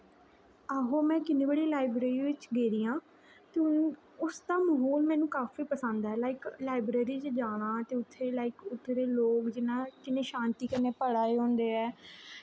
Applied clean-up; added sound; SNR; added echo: none; none; none; none.